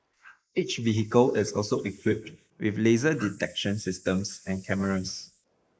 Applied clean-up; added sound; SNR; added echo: neural mask model Resemble Enhance denoiser.